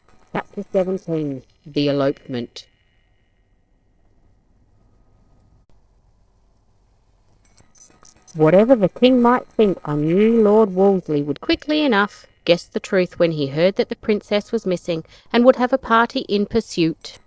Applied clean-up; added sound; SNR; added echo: neural separator model SepFormer DNS4.